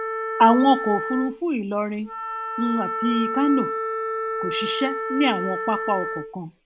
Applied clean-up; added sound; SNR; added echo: none; Wind instrument, woodwind instrument; 5 dB; none.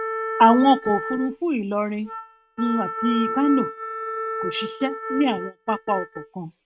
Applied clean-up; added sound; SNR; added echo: neural mask model RNNoise.